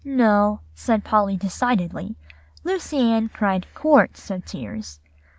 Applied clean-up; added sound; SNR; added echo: none; none; none; none.